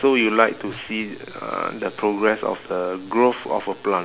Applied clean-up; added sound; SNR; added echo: none; none; none; none.